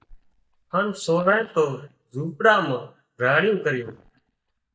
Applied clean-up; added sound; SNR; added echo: neural mask model DeepFilterNet 3.